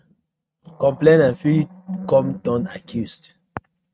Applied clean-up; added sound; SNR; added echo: neural mask model RNNoise.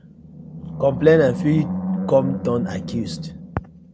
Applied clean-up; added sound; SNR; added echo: none; Animal; 7 dB; none.